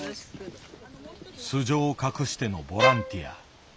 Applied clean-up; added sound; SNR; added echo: none; Bowed string instrument; -4 dB; none.